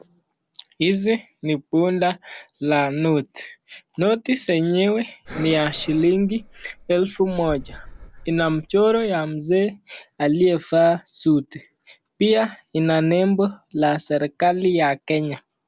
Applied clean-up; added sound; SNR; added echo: none; Breathing; 17 dB; none.